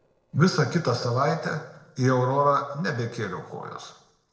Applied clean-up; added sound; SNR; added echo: neural separator model SepFormer DNS4.